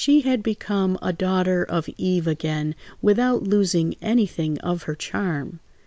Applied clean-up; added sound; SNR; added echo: none; none; none; none.